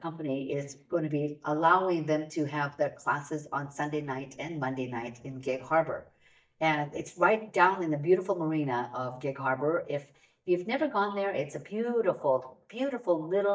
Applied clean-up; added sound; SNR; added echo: neural mask model DeepFilterNet 3.